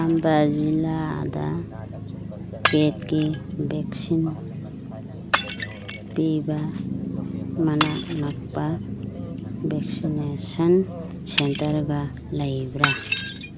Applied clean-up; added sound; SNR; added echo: none; Shatter; 6 dB; none.